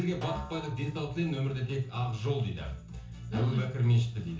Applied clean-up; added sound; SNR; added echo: none; Snare drum; 18 dB; reverberation time 0.6 s.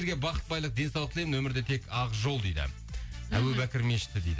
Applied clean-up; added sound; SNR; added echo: none; none; none; none.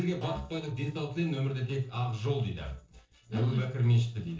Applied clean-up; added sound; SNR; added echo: neural separator model SepFormer DNS4.